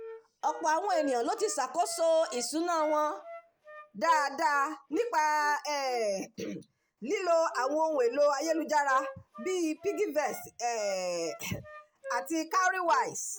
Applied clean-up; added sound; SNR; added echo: none; Wind instrument, woodwind instrument; 16 dB; none.